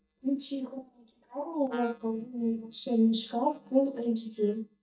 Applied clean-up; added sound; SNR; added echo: neural mask model DeepFilterNet 3.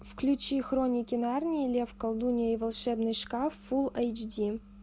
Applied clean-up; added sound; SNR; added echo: none; none; none; none.